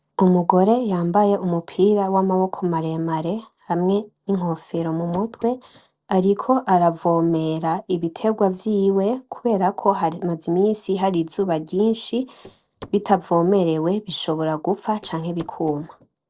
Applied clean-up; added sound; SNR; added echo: neural separator model SepFormer DNS4.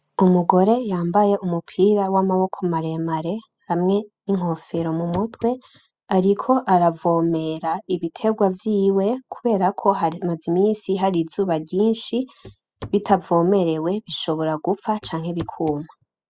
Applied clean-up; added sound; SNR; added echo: classical method spectral subtraction.